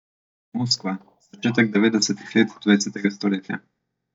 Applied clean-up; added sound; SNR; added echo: neural mask model DeepFilterNet 3.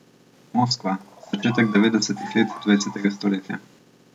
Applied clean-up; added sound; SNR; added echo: none; Bird vocalization, bird call, bird song; 16 dB; none.